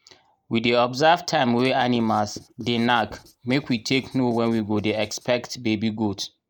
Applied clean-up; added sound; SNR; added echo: neural mask model Resemble Enhance denoiser.